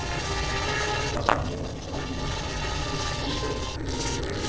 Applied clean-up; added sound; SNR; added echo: neural separator model SepFormer DNS4.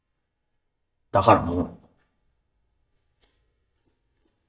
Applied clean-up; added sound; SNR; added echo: neural mask model DeepFilterNet 3.